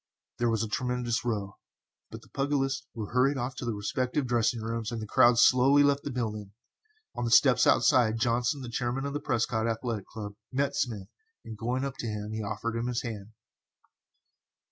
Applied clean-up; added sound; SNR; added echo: none; none; none; none.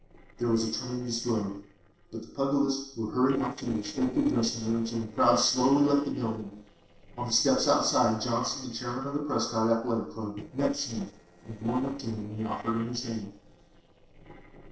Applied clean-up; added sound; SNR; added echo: neural separator model SepFormer DNS4.